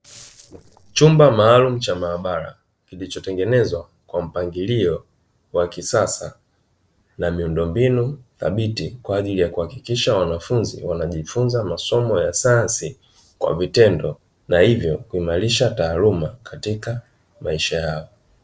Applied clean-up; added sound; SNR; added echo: neural separator model SepFormer DNS4.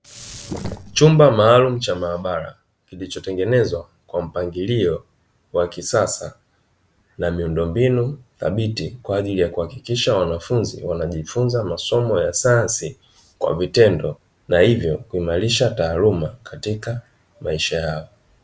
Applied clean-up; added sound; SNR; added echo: none; Sink (filling or washing); 14 dB; none.